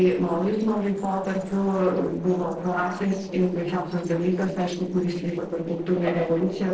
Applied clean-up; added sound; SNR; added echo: neural separator model SepFormer DNS4.